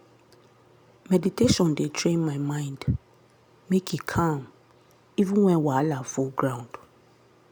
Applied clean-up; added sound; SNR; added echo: none; none; none; none.